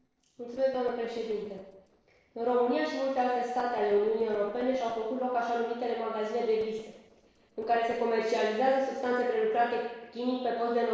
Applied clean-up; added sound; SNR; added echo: neural separator model SepFormer DNS4.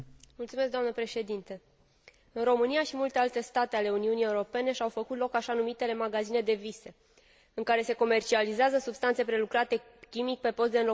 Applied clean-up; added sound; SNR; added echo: none; none; none; none.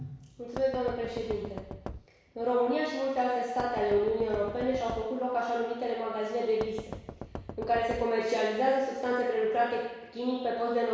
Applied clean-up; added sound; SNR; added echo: none; Knock; 12 dB; reverberation time 1.1 s.